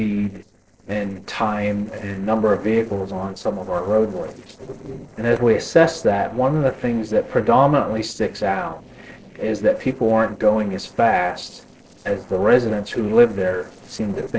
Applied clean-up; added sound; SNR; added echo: neural separator model SepFormer DNS4.